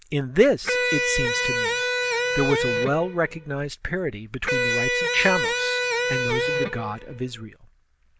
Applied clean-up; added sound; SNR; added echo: none; Electric guitar; -2 dB; none.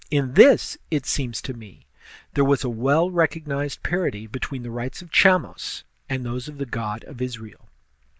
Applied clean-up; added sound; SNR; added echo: none; none; none; none.